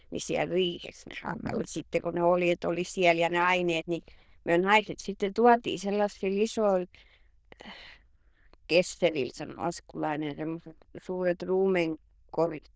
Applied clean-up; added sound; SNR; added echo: neural diffusion model UNIVERSE++.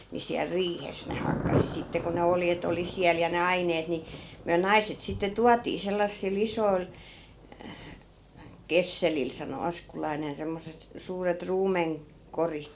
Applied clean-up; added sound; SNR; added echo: none; Thunder; 10 dB; none.